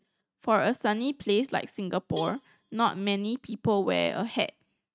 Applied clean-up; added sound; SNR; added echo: neural mask model RNNoise.